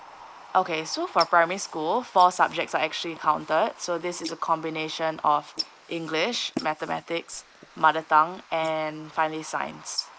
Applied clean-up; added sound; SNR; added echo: neural mask model Resemble Enhance denoiser.